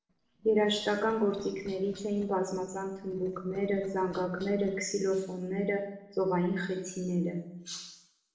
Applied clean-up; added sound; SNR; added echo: neural separator model SepFormer DNS4.